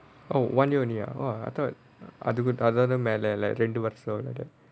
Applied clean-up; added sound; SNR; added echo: none; none; none; none.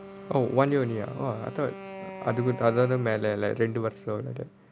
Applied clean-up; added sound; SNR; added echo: none; Wind instrument, woodwind instrument; 15 dB; none.